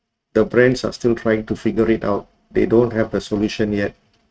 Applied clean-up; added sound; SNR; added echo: neural mask model RNNoise.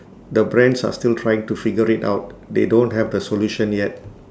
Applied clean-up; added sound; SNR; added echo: none; none; none; none.